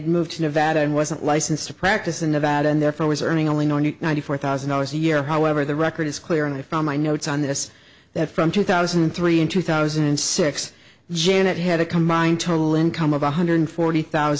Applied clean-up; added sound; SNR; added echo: none; none; none; none.